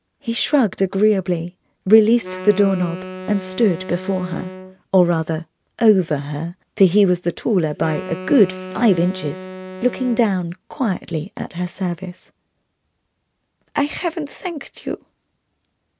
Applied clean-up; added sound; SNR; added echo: none; Wind instrument, woodwind instrument; 12 dB; none.